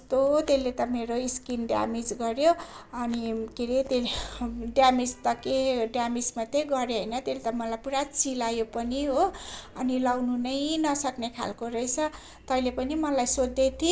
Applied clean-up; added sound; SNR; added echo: none; none; none; none.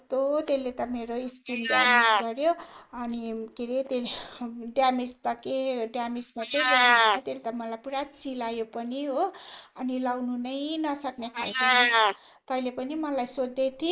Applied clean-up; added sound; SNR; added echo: neural mask model Resemble Enhance denoiser.